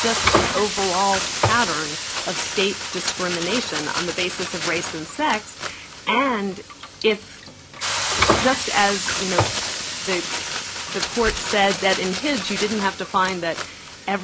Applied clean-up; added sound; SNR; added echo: none; Frying (food); 1 dB; none.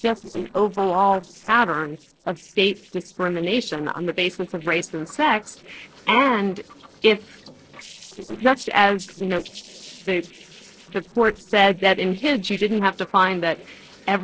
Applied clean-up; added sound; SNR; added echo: neural separator model SepFormer DNS4.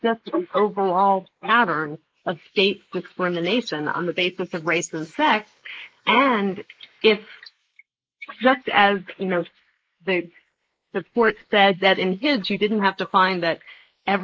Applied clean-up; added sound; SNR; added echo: neural mask model Resemble Enhance denoiser.